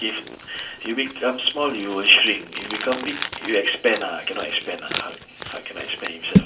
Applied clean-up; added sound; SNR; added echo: none; Crumpling, crinkling; 5 dB; reverberation time 0.2 s.